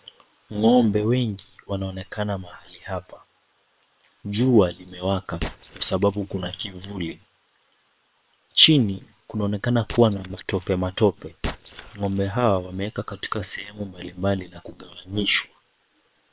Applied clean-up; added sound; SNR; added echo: neural separator model SepFormer WHAM!.